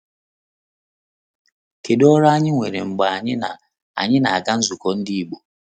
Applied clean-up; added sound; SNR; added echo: none; none; none; none.